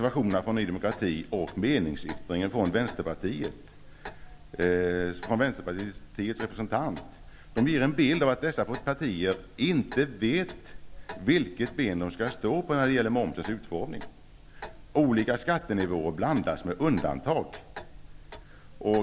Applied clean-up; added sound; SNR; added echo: none; Clock; 15 dB; none.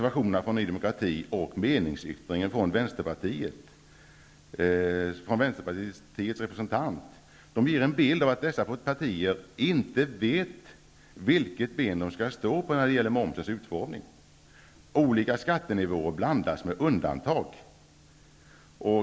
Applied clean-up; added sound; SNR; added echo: none; none; none; none.